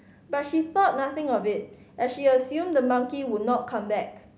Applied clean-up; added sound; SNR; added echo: none; none; none; none.